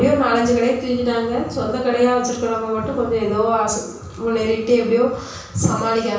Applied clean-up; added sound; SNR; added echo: none; none; none; reverberation time 0.7 s.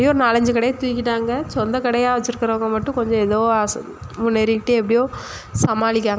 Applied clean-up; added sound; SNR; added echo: none; none; none; none.